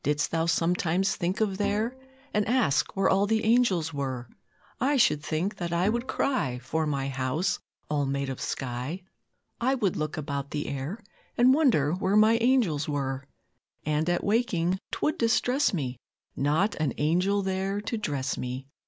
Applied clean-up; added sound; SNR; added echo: none; Bowed string instrument; 14 dB; none.